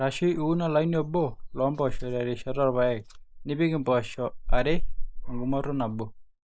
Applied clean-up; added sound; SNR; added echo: neural mask model Resemble Enhance denoiser.